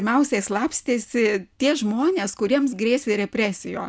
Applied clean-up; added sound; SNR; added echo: none; none; none; none.